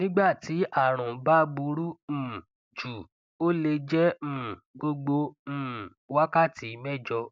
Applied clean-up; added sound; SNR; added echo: none; none; none; none.